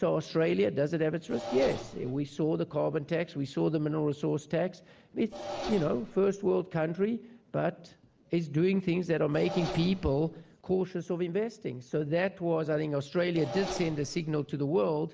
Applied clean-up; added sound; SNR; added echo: none; Engine; 15 dB; none.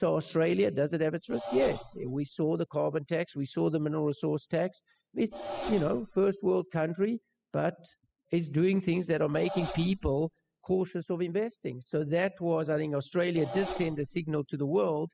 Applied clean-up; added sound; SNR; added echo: classical method spectral subtraction.